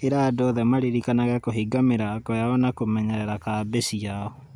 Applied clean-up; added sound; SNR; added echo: none; none; none; none.